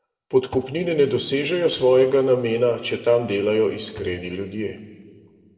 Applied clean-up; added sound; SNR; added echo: neural separator model SepFormer DNS4.